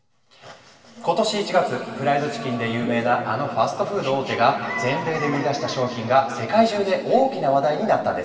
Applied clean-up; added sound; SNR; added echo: none; none; none; reverberation time 2.4 s.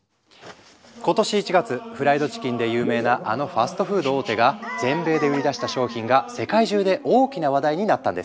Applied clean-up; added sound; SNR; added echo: none; none; none; none.